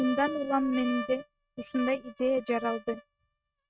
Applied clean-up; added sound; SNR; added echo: neural mask model RNNoise.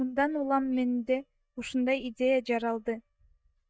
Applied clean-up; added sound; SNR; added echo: neural mask model DeepFilterNet 3.